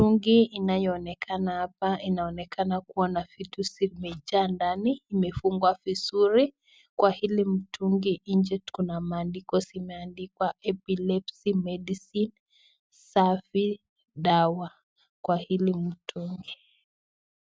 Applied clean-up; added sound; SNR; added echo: none; none; none; none.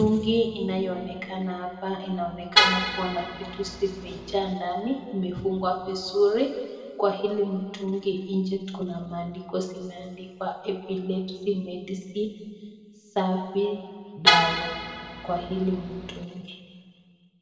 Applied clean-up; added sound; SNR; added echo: none; Vehicle horn, car horn, honking; -2 dB; reverberation time 2.0 s.